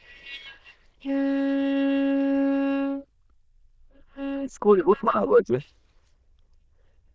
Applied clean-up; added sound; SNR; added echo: neural diffusion model UNIVERSE++.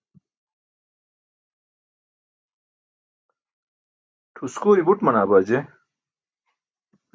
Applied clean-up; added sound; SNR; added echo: none; none; none; none.